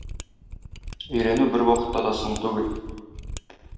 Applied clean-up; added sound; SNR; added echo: none; Mechanisms; 11 dB; reverberation time 1.2 s.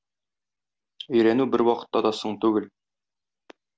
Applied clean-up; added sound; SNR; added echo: none; none; none; none.